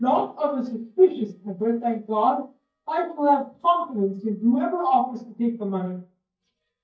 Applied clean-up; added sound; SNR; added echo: neural mask model DeepFilterNet 3.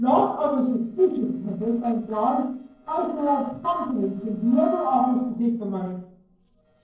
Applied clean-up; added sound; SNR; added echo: neural separator model SepFormer DNS4.